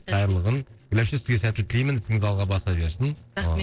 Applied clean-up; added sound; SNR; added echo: neural separator model SepFormer DNS4.